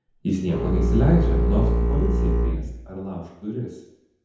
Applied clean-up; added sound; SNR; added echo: none; Bowed string instrument; -4 dB; reverberation time 1.0 s.